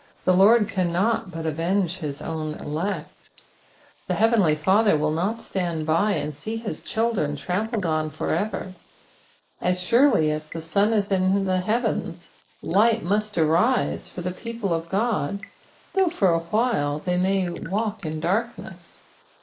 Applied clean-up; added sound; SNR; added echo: neural mask model Resemble Enhance denoiser.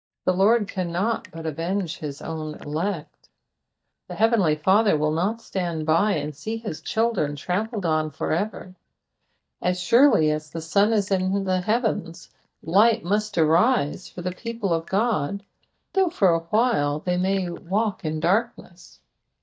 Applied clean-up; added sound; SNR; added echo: neural mask model DeepFilterNet 3.